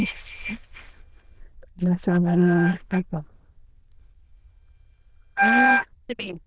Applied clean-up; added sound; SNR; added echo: neural diffusion model UNIVERSE++.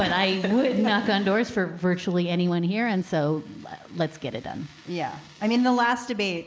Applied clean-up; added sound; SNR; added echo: neural mask model Resemble Enhance denoiser.